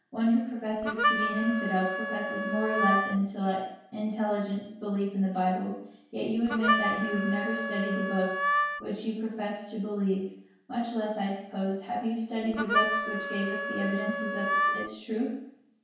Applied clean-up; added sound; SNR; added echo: none; Harmonica; 0 dB; reverberation time 0.6 s.